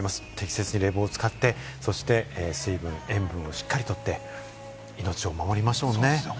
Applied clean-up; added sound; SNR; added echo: none; none; none; none.